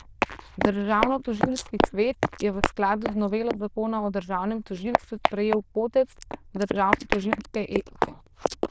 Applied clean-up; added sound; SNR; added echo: neural diffusion model UNIVERSE++.